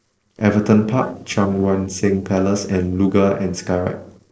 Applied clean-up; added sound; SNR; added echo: neural separator model SepFormer DNS4.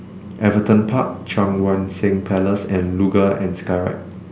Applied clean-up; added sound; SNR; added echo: none; none; none; none.